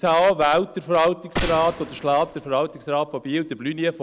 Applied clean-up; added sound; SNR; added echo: none; Gunshot, gunfire; 12 dB; none.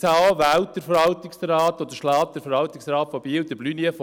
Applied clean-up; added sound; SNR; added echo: none; none; none; none.